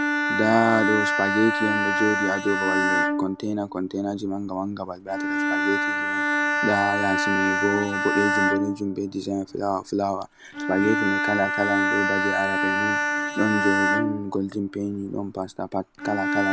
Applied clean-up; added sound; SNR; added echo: none; Bowed string instrument; -1 dB; none.